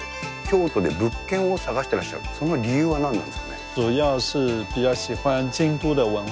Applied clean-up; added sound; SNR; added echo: none; Harmonica; 15 dB; none.